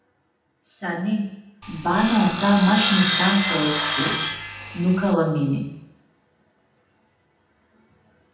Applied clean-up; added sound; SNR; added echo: none; Sawing; -3 dB; reverberation time 0.8 s.